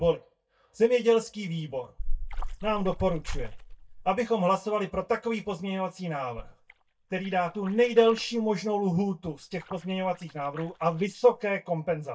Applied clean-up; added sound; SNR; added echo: neural mask model DeepFilterNet 3.